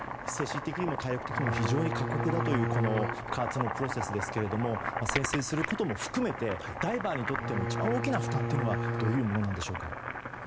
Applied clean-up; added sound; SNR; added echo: none; Bowed string instrument + Boiling; 1 dB; none.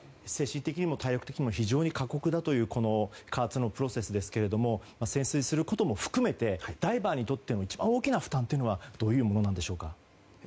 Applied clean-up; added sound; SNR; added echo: none; none; none; none.